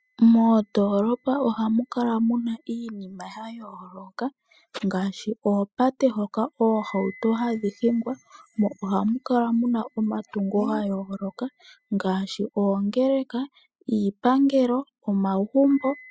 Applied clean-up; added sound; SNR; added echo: classical method spectral subtraction.